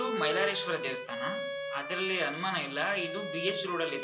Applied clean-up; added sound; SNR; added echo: none; Bowed string instrument; 4 dB; reverberation time 0.2 s.